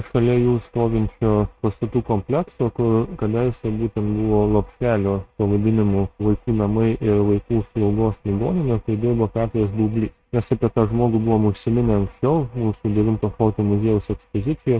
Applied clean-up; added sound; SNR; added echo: neural mask model RNNoise.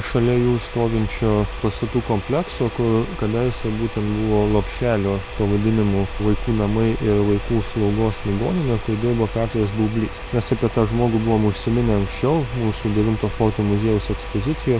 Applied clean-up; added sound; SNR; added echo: none; Domestic sounds, home sounds; 15 dB; none.